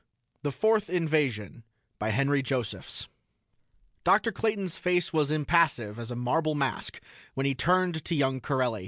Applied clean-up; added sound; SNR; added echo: none; none; none; none.